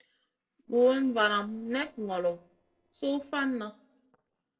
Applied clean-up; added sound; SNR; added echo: neural separator model SepFormer DNS4.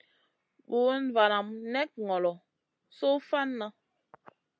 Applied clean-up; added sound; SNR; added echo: none; none; none; none.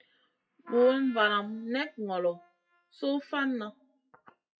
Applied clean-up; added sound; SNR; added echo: classical method WPE with log-MMSE.